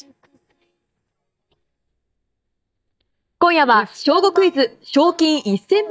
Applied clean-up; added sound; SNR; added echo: neural mask model DeepFilterNet 3.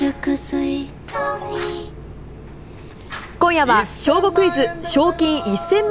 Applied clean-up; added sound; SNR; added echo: none; Fire; 16 dB; none.